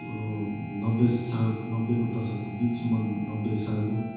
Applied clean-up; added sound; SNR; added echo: none; Harmonica; 17 dB; reverberation time 1.2 s.